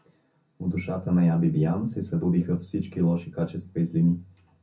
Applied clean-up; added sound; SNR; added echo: none; none; none; reverberation time 0.3 s.